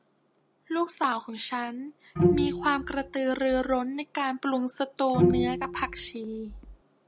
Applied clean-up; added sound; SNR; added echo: none; Bowed string instrument; -1 dB; none.